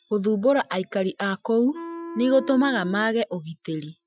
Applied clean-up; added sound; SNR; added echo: classical method Wiener filter.